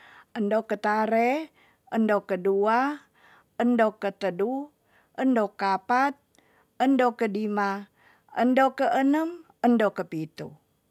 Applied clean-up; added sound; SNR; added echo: none; none; none; none.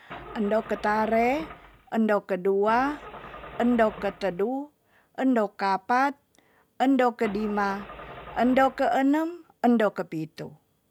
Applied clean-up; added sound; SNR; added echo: none; Engine starting / Car; 16 dB; none.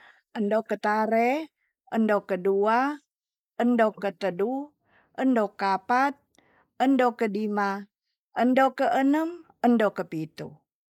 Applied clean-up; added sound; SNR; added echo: neural mask model Resemble Enhance denoiser.